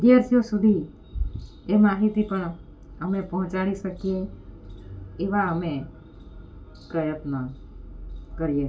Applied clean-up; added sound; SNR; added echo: none; none; none; reverberation time 0.2 s.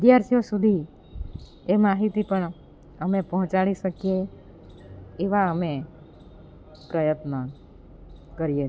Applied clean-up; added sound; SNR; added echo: none; none; none; none.